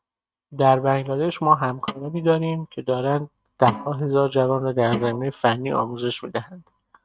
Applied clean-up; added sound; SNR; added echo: neural mask model RNNoise.